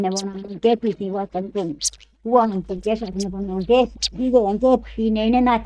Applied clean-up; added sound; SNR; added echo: neural mask model DeepFilterNet 3.